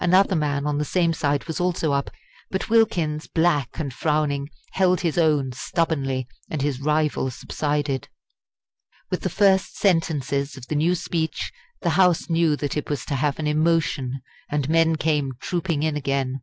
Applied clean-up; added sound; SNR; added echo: none; none; none; none.